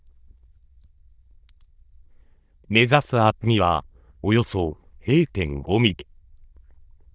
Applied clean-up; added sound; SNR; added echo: neural diffusion model UNIVERSE++.